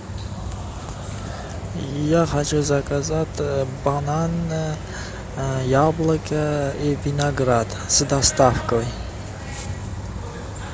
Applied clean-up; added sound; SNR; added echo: none; none; none; none.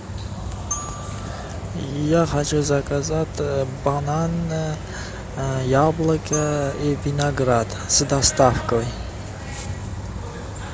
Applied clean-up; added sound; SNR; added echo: none; Glockenspiel; 17 dB; none.